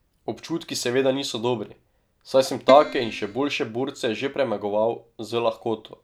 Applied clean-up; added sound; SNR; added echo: none; Keyboard (musical); 9 dB; none.